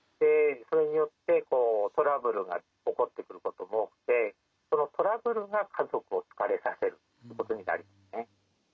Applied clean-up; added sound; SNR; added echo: none; none; none; none.